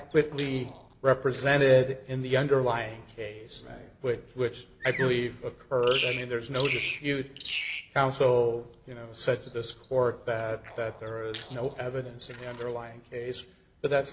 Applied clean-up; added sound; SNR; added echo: none; Bird vocalization, bird call, bird song; 11 dB; none.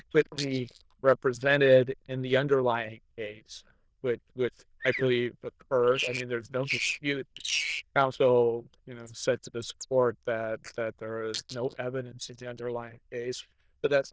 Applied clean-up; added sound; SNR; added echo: neural diffusion model UNIVERSE++.